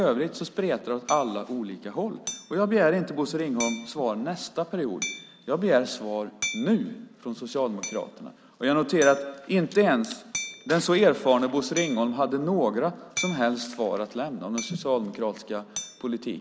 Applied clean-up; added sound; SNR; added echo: none; Hammer; 14 dB; none.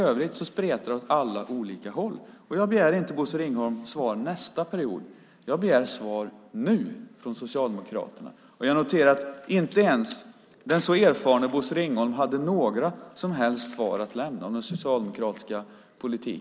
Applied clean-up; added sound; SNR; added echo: none; none; none; none.